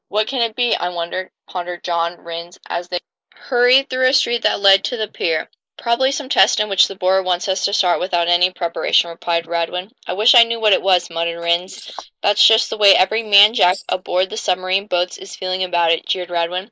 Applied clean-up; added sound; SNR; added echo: neural mask model Resemble Enhance denoiser.